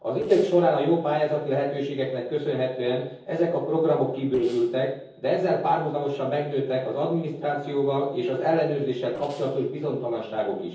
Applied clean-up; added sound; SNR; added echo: neural separator model SepFormer DNS4.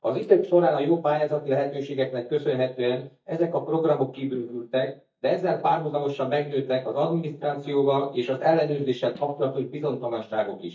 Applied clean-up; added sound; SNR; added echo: neural mask model DeepFilterNet 3.